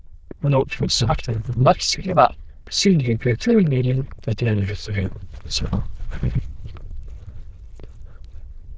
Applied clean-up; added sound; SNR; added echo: neural diffusion model UNIVERSE++.